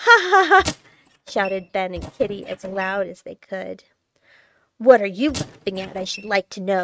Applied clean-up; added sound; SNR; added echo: neural mask model RNNoise.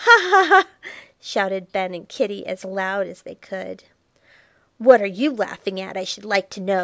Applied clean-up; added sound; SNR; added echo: none; none; none; none.